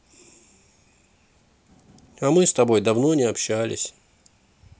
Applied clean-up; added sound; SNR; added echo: none; none; none; none.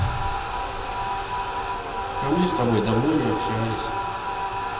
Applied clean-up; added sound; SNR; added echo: none; Bathtub (filling or washing); 0 dB; reverberation time 2.2 s.